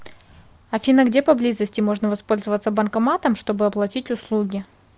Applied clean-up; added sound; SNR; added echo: none; none; none; none.